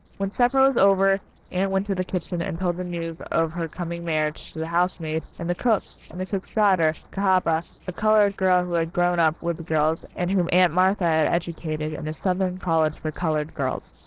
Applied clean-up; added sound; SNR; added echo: neural separator model SepFormer DNS4.